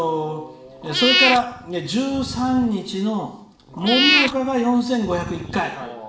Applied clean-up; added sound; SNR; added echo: none; Meow / Purr; 2 dB; reverberation time 0.7 s.